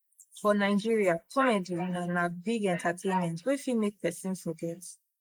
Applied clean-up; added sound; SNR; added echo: neural mask model Resemble Enhance denoiser.